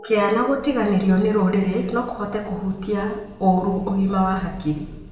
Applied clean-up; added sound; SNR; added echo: none; none; none; reverberation time 0.9 s.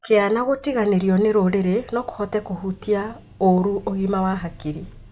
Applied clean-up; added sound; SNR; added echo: none; none; none; none.